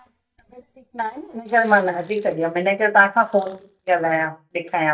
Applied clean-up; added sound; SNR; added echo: neural mask model DeepFilterNet 3.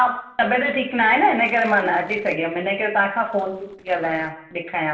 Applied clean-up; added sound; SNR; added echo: neural separator model SepFormer DNS4.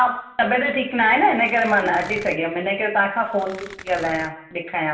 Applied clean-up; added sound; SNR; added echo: none; Tearing; 18 dB; reverberation time 0.8 s.